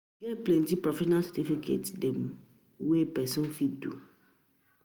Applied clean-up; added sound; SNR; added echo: none; none; none; none.